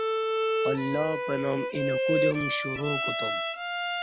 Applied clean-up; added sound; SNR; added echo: none; Bowed string instrument; -3 dB; none.